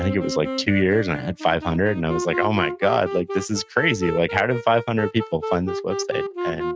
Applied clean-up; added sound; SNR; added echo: neural mask model RNNoise.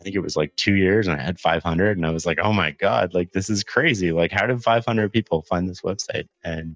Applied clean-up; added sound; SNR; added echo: neural mask model DeepFilterNet 3.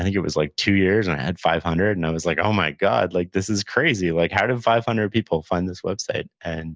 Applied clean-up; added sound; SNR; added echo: none; none; none; none.